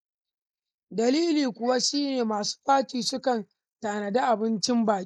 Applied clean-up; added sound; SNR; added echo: neural mask model Resemble Enhance denoiser.